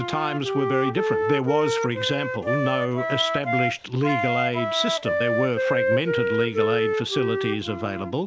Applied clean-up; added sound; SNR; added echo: none; Wind instrument, woodwind instrument; -1 dB; none.